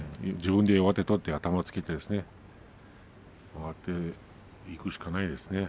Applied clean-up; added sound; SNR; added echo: none; none; none; none.